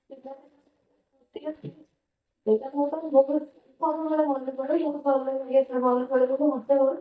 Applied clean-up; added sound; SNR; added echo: neural mask model DeepFilterNet 3.